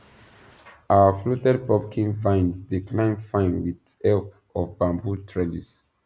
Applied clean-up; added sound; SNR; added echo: none; none; none; none.